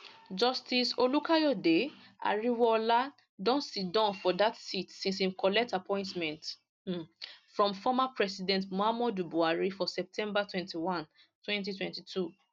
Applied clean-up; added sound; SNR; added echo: none; none; none; none.